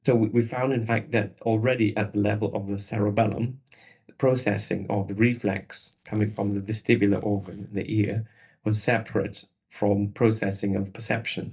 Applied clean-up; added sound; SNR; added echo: neural mask model DeepFilterNet 3.